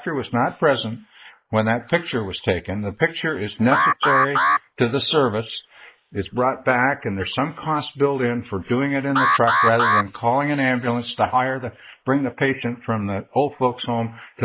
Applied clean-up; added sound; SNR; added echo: neural mask model Resemble Enhance denoiser.